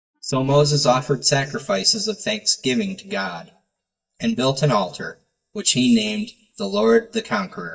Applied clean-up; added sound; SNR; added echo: neural mask model DeepFilterNet 3.